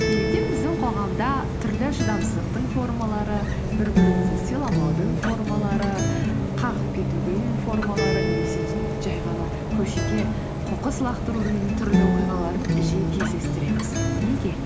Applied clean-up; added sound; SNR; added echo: none; Acoustic guitar + Bus; -5 dB; none.